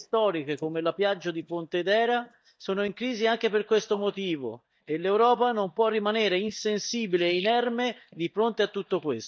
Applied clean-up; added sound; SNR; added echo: neural mask model DeepFilterNet 3.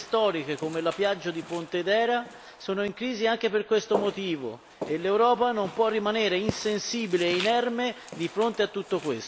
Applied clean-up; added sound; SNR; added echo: none; Walk, footsteps; 13 dB; none.